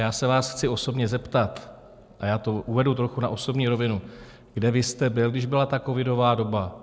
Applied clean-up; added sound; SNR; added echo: none; none; none; none.